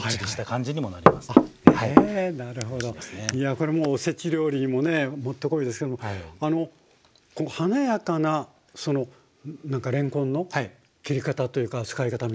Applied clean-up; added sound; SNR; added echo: none; Knock / Wood; -5 dB; none.